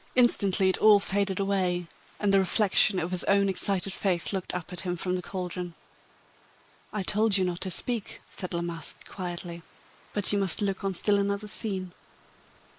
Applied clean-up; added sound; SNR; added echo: neural mask model Resemble Enhance denoiser.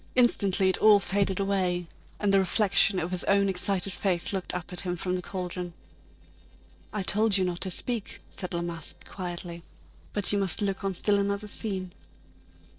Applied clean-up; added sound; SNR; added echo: neural separator model SepFormer DNS4.